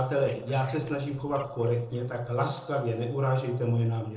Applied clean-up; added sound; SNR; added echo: neural separator model SepFormer DNS4.